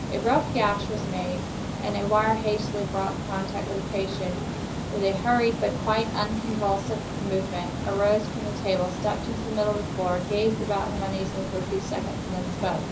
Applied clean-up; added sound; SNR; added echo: none; Water; 3 dB; reverberation time 0.5 s.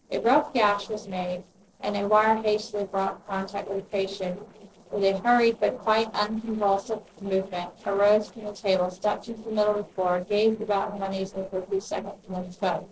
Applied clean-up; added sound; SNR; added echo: neural separator model SepFormer DNS4.